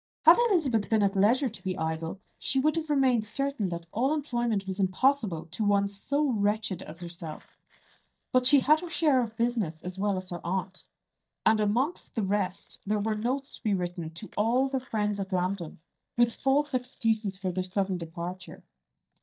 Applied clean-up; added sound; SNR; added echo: neural mask model DeepFilterNet 3.